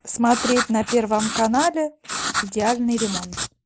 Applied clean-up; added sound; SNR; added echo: neural mask model Resemble Enhance denoiser.